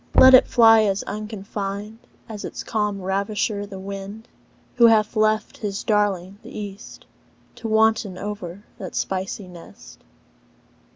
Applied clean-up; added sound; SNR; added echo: none; Knock / Wood; 4 dB; none.